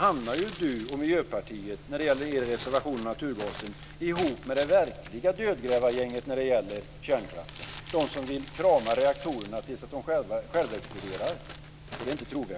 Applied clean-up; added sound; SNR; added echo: none; Crumpling, crinkling; 14 dB; none.